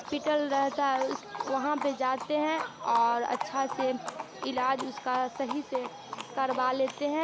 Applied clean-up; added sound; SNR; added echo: none; Livestock, farm animals, working animals; 9 dB; none.